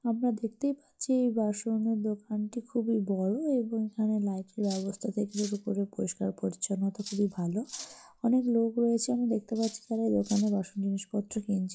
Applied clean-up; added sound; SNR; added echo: classical method log-MMSE.